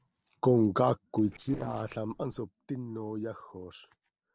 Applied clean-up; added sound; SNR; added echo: neural separator model SepFormer DNS4.